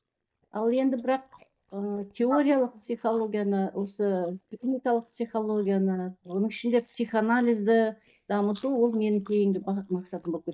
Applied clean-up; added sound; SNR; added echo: neural mask model DeepFilterNet 3.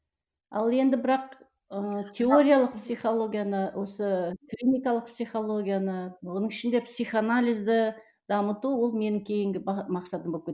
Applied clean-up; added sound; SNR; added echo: none; none; none; none.